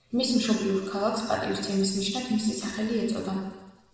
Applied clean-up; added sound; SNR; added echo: none; none; none; reverberation time 1.2 s.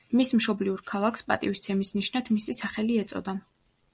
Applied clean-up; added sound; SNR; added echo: none; none; none; none.